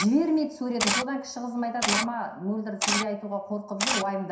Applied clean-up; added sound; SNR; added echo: none; Camera; 3 dB; reverberation time 0.7 s.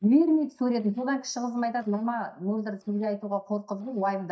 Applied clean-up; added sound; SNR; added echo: neural mask model DeepFilterNet 3.